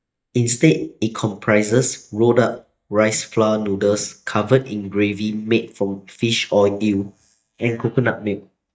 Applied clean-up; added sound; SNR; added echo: neural mask model DeepFilterNet 3.